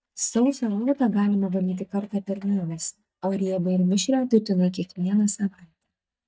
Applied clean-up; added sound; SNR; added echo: neural mask model DeepFilterNet 3.